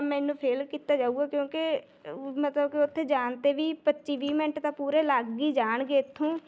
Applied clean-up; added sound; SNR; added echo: none; none; none; none.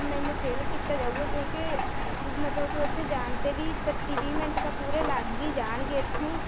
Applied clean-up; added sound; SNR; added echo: none; Rain; -4 dB; none.